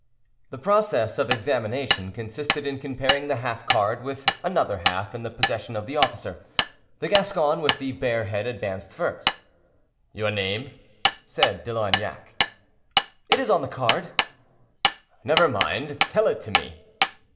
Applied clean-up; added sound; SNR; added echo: none; Hammer; 0 dB; reverberation time 1.6 s.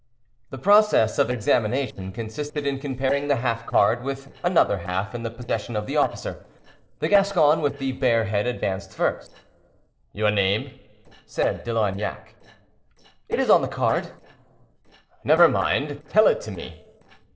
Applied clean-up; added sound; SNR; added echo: neural separator model SepFormer DNS4.